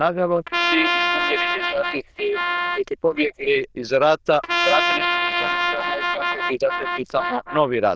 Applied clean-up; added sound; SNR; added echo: neural diffusion model UNIVERSE++.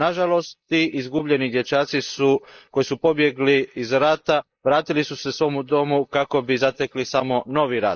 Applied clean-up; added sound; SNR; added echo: neural mask model Resemble Enhance denoiser.